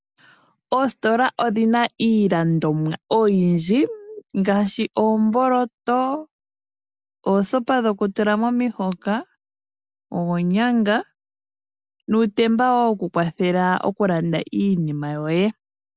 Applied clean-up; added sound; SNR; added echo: none; none; none; none.